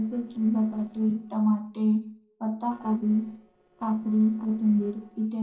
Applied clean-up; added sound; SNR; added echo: neural separator model SepFormer DNS4.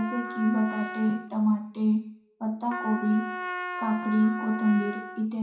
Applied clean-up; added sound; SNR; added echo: none; Trumpet; 9 dB; reverberation time 0.5 s.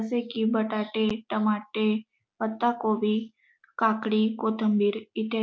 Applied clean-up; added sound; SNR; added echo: none; none; none; none.